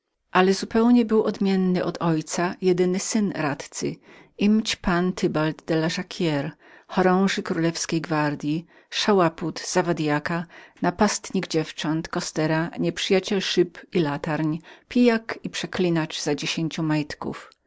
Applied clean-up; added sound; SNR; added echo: none; none; none; none.